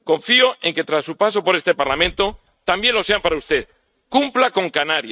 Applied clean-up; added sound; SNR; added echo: neural mask model RNNoise.